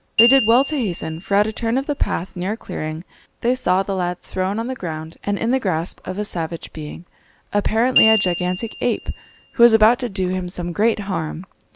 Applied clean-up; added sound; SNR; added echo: none; Glockenspiel; 7 dB; none.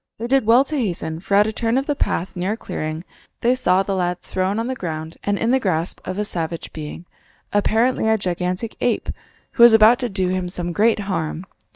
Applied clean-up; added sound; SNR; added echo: neural mask model DeepFilterNet 3.